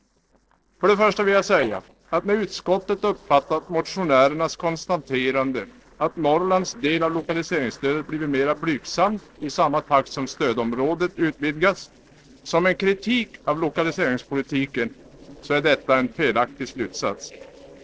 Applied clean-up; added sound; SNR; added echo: neural separator model SepFormer DNS4.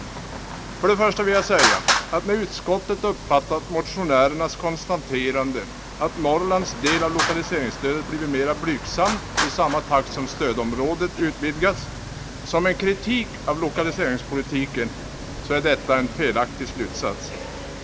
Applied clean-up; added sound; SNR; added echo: none; Traffic noise, roadway noise; 7 dB; none.